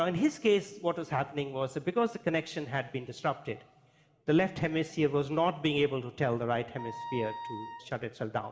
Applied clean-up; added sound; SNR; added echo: none; Wind instrument, woodwind instrument; 10 dB; reverberation time 2.5 s.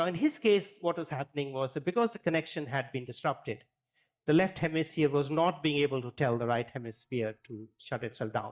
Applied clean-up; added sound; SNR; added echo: neural mask model DeepFilterNet 3.